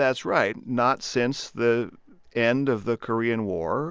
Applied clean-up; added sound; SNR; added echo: none; none; none; none.